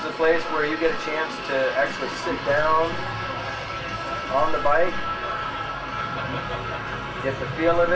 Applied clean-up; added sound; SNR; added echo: none; Wind instrument, woodwind instrument; 19 dB; reverberation time 0.2 s.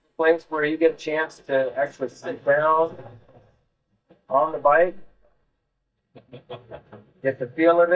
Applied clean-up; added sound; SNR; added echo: neural mask model DeepFilterNet 3.